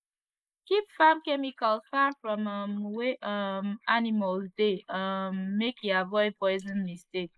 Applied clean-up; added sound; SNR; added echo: neural mask model Resemble Enhance denoiser.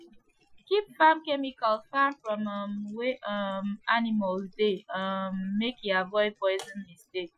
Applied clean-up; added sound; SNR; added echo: classical method Wiener filter.